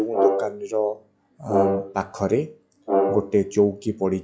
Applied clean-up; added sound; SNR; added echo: classical method log-MMSE.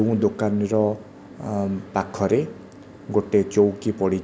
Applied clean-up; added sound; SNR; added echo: none; none; none; none.